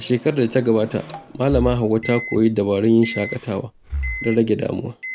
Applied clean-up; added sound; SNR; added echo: none; Breathing + Microwave oven; 12 dB; none.